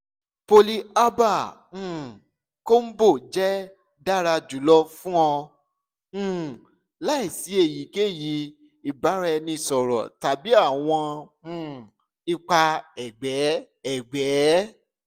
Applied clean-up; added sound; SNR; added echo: none; none; none; none.